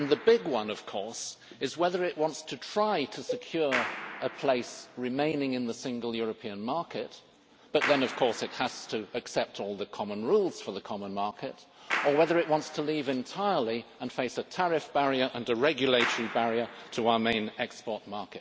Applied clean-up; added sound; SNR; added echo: none; Clapping + Cowbell; 12 dB; none.